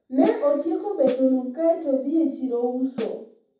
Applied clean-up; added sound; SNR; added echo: none; Snare drum; 14 dB; reverberation time 0.7 s.